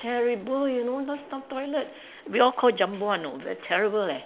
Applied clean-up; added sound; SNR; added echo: none; none; none; none.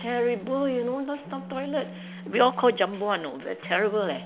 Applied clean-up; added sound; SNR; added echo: none; Telephone; 15 dB; none.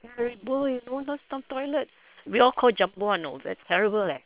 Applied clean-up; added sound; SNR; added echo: neural separator model SepFormer WHAM!.